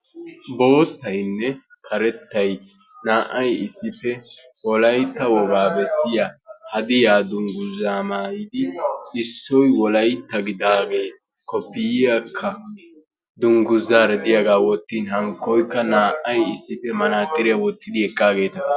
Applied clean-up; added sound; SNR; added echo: none; none; none; none.